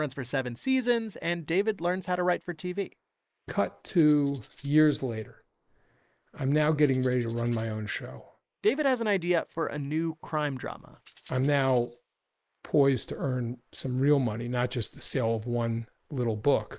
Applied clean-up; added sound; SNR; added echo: neural mask model Resemble Enhance denoiser.